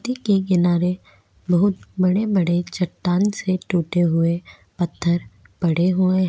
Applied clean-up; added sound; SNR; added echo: none; none; none; none.